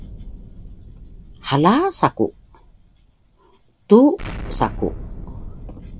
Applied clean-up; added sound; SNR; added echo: none; Explosion; 14 dB; none.